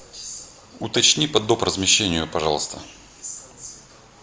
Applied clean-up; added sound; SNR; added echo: none; none; none; none.